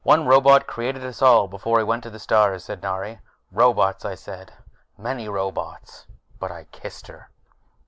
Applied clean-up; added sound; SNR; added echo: none; none; none; none.